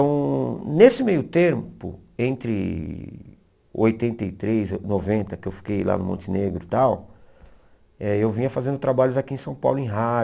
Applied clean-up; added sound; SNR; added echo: none; none; none; none.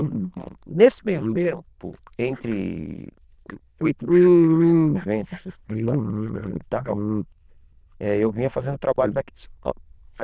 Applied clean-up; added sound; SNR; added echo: neural diffusion model UNIVERSE++.